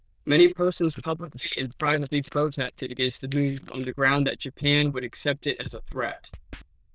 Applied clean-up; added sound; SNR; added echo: neural diffusion model UNIVERSE++.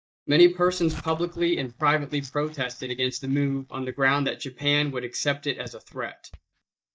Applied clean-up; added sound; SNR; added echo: neural mask model DeepFilterNet 3.